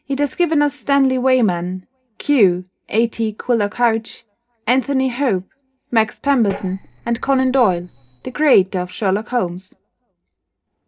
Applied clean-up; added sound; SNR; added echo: neural separator model SepFormer DNS4.